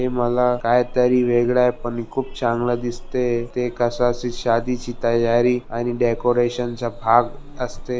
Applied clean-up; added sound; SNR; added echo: none; Buzz; 12 dB; none.